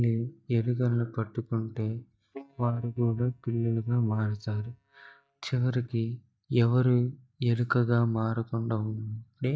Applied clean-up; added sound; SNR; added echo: neural mask model DeepFilterNet 3.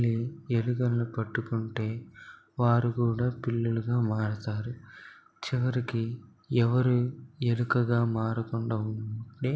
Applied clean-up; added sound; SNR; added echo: none; none; none; none.